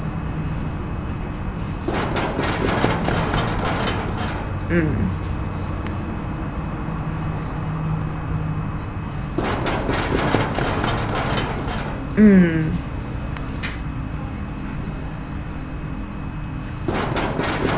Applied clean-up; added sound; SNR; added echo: none; Run; 3 dB; none.